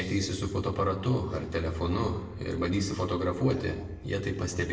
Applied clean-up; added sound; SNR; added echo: none; Piano; 20 dB; reverberation time 0.7 s.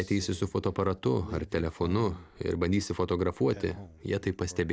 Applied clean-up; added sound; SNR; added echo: none; none; none; none.